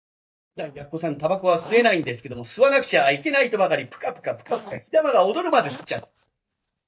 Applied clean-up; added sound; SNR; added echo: neural mask model DeepFilterNet 3.